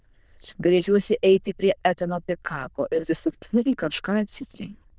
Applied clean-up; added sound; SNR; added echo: neural diffusion model UNIVERSE++.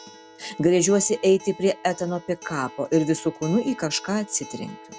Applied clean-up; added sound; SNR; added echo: none; Acoustic guitar; 19 dB; none.